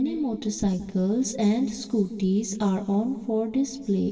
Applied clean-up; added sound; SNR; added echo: none; none; none; reverberation time 2.6 s.